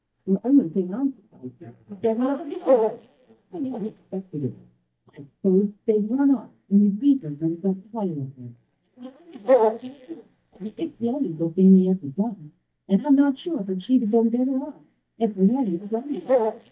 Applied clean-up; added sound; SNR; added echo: neural mask model DeepFilterNet 3.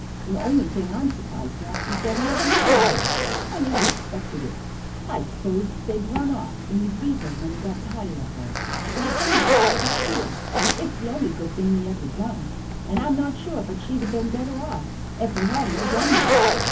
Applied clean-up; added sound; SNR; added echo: none; Zipper (clothing); -2 dB; reverberation time 0.3 s.